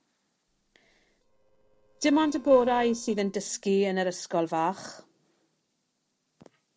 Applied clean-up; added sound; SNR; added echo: neural separator model SepFormer DNS4.